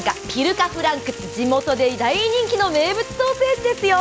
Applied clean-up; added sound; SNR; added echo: none; none; none; none.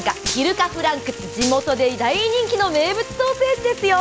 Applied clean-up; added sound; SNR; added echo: none; Gunshot, gunfire; 13 dB; none.